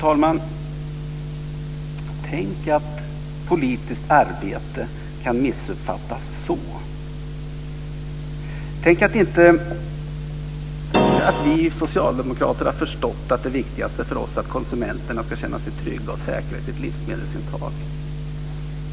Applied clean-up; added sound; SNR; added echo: none; Keyboard (musical); -4 dB; none.